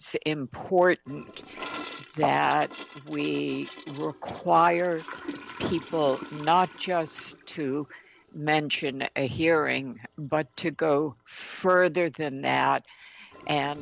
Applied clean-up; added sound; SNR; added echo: none; Toilet flush / Gurgling; 18 dB; none.